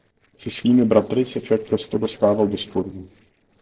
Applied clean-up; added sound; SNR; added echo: neural separator model SepFormer DNS4.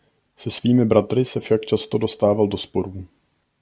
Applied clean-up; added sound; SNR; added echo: none; none; none; none.